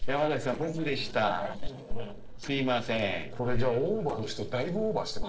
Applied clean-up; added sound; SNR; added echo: neural separator model SepFormer DNS4.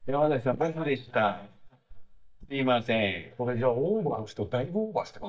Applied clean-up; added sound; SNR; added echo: neural mask model DeepFilterNet 3.